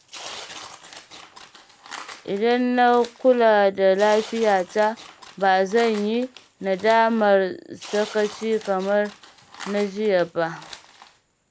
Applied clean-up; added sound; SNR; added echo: none; Tearing; 19 dB; none.